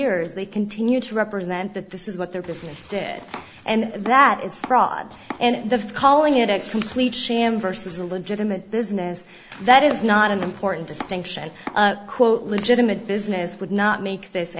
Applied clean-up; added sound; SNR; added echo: none; Domestic sounds, home sounds; 17 dB; none.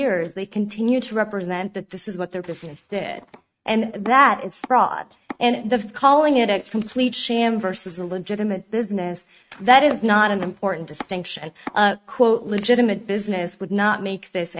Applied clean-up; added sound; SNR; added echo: neural mask model RNNoise.